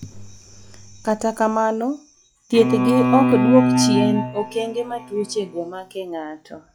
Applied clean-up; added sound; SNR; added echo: classical method log-MMSE.